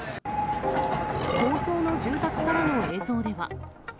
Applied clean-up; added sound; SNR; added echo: none; Burping, eructation + Meow; 10 dB; none.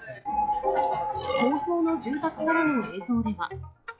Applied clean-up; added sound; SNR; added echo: classical method log-MMSE.